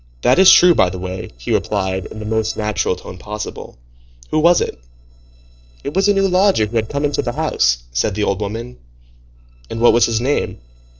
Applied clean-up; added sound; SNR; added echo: neural separator model SepFormer DNS4.